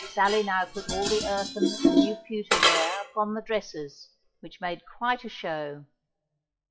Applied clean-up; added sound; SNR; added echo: classical method WPE with log-MMSE.